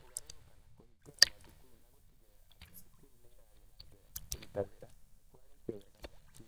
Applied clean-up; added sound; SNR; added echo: neural mask model DeepFilterNet 3.